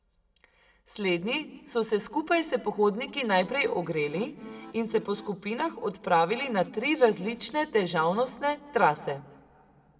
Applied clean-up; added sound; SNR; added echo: none; Accordion; 19 dB; reverberation time 1.1 s.